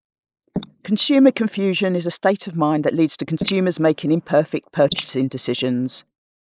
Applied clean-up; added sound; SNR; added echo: neural mask model Resemble Enhance denoiser.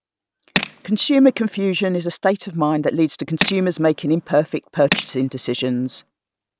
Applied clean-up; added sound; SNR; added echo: none; Tools; 8 dB; none.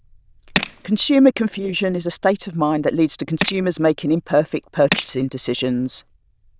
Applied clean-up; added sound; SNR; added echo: neural diffusion model UNIVERSE++.